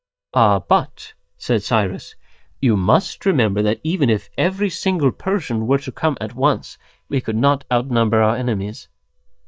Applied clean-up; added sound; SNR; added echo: neural mask model DeepFilterNet 3.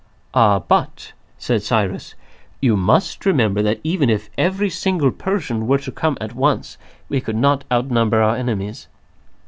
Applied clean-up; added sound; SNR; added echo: none; none; none; none.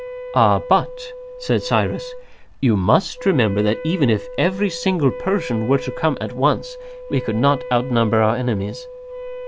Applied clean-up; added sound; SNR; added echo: none; Wind instrument, woodwind instrument; 12 dB; none.